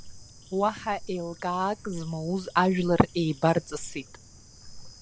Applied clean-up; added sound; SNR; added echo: none; Bird / Insect; 16 dB; none.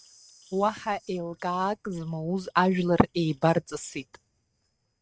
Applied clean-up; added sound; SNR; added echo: neural mask model RNNoise.